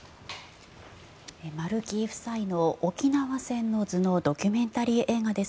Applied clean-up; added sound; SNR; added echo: none; none; none; none.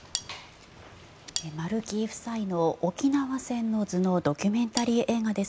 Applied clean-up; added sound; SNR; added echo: none; Cutlery, silverware; 10 dB; none.